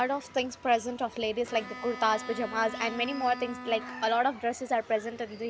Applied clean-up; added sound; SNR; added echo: none; Bowed string instrument; 13 dB; none.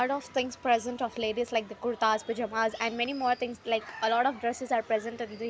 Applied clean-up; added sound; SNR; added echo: none; none; none; none.